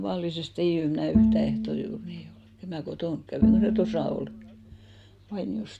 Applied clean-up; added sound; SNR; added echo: none; Bowed string instrument; -4 dB; none.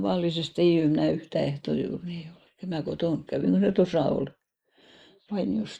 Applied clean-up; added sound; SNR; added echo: neural mask model Resemble Enhance denoiser.